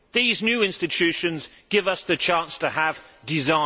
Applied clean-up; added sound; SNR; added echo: none; none; none; none.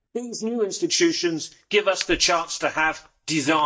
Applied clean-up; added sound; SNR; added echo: neural mask model DeepFilterNet 3.